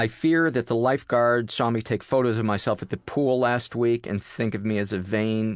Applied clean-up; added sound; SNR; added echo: none; none; none; none.